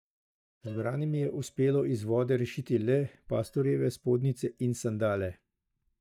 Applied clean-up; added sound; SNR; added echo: neural mask model DeepFilterNet 3.